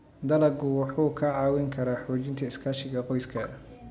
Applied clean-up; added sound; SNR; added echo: none; none; none; none.